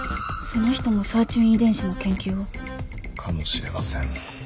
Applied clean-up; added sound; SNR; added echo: none; none; none; none.